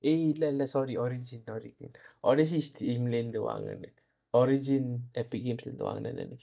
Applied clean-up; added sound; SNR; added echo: neural mask model DeepFilterNet 3.